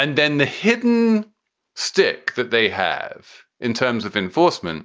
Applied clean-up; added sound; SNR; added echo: none; none; none; none.